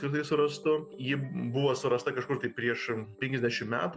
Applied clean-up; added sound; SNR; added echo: none; none; none; none.